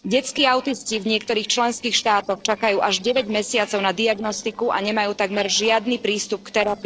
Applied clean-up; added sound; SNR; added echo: neural separator model SepFormer DNS4.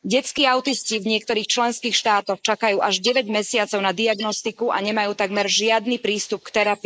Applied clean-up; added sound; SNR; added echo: neural mask model Resemble Enhance denoiser.